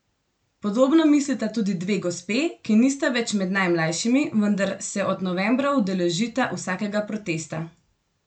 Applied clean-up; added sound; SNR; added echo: none; none; none; none.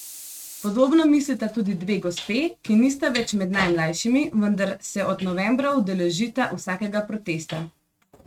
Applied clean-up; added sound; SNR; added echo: neural mask model RNNoise.